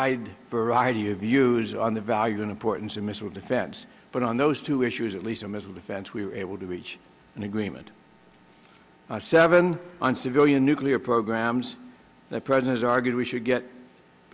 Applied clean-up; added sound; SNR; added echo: none; none; none; none.